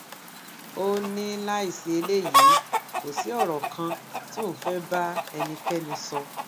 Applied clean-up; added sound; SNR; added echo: none; Chicken, rooster; -3 dB; none.